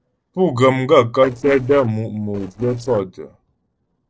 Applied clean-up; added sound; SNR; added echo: neural separator model SepFormer DNS4.